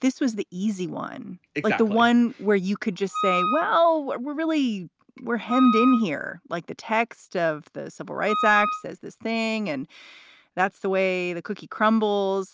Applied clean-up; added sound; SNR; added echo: none; Wind instrument, woodwind instrument; 3 dB; none.